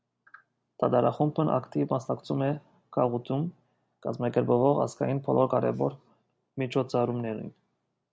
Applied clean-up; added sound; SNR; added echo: none; none; none; none.